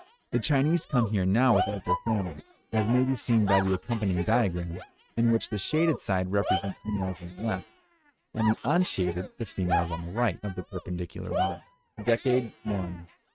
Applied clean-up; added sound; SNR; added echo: neural mask model RNNoise.